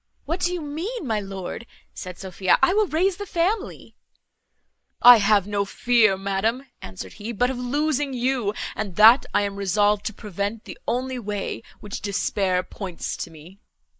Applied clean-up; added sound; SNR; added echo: neural mask model Resemble Enhance denoiser.